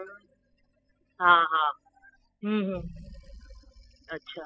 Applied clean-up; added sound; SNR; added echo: classical method spectral subtraction.